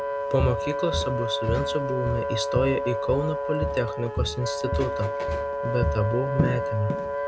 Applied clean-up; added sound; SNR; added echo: none; Walk, footsteps + Wind instrument, woodwind instrument; 0 dB; none.